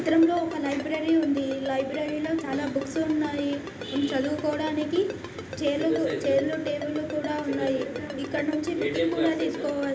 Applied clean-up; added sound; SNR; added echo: none; Ringtone; 15 dB; reverberation time 0.8 s.